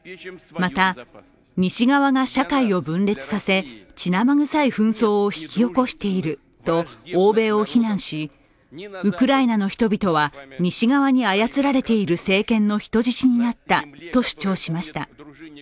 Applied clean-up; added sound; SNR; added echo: none; none; none; none.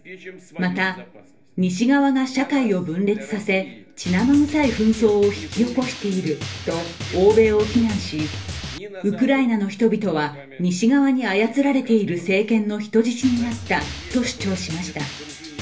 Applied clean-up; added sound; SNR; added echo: none; Drum; 15 dB; reverberation time 0.3 s.